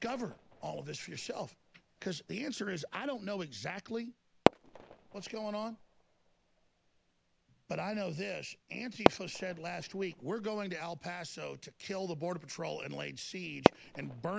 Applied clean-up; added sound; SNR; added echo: none; Fireworks; -2 dB; none.